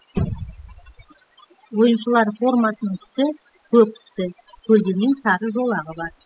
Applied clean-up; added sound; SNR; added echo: classical method spectral subtraction.